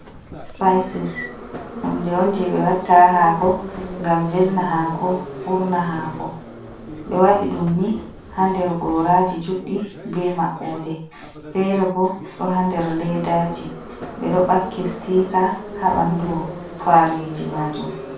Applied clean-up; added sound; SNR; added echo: none; Subway, metro, underground; 13 dB; reverberation time 0.4 s.